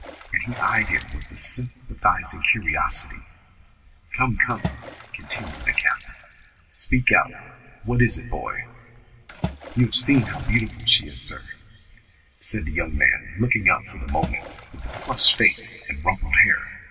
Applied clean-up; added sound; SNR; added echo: none; Water / Splash, splatter; 16 dB; reverberation time 1.9 s.